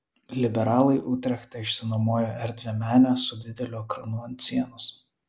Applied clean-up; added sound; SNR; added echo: none; none; none; none.